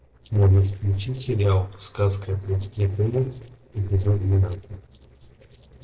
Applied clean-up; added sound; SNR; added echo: neural separator model SepFormer DNS4.